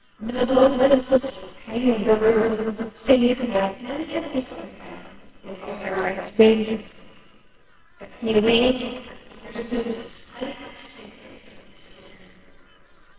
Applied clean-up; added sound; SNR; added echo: neural separator model SepFormer WHAMR!.